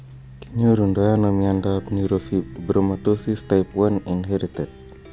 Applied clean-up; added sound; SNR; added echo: none; Plucked string instrument; 18 dB; none.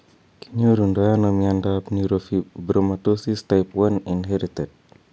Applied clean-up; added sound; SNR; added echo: none; none; none; none.